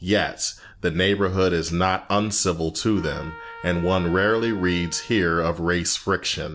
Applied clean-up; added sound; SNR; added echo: none; Trumpet; 18 dB; none.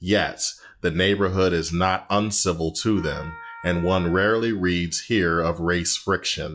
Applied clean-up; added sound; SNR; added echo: classical method log-MMSE.